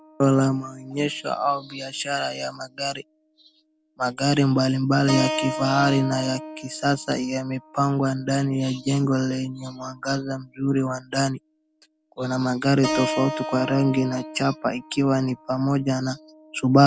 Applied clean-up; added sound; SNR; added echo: none; Keyboard (musical); 12 dB; none.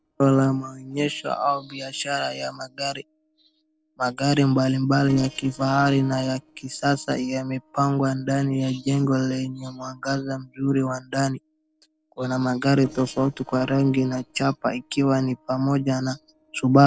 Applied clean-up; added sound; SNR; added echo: neural separator model SepFormer DNS4.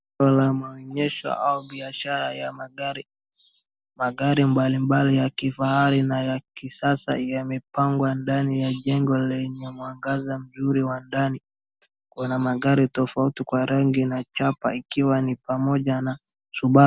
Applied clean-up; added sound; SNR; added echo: none; none; none; none.